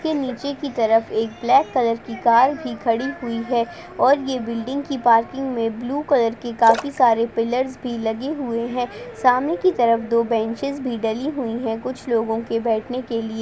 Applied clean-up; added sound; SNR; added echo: none; Splash, splatter; 12 dB; none.